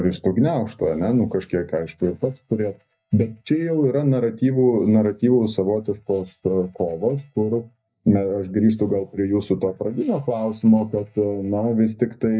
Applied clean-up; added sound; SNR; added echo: neural mask model DeepFilterNet 3.